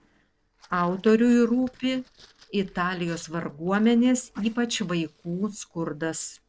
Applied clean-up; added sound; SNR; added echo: neural separator model SepFormer DNS4.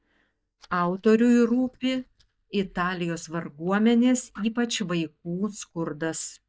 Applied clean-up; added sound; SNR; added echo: neural mask model DeepFilterNet 3.